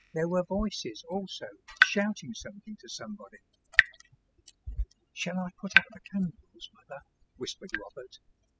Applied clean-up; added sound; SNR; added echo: classical method spectral subtraction.